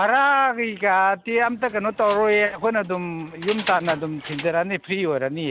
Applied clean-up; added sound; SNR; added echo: none; Keys jangling; 15 dB; none.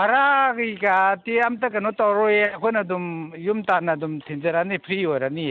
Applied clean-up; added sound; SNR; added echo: none; none; none; none.